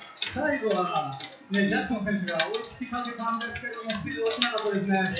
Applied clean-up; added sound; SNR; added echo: classical method WPE with log-MMSE.